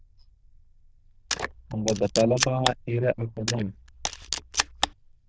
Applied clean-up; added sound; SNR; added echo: neural diffusion model UNIVERSE++.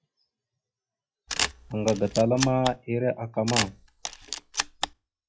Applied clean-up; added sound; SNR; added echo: classical method log-MMSE.